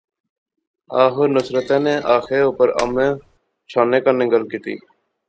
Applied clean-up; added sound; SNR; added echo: none; Thump, thud; 19 dB; none.